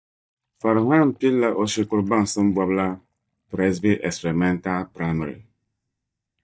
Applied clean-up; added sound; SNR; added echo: neural mask model DeepFilterNet 3.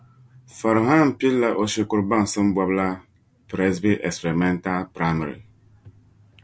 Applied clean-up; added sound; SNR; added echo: none; none; none; none.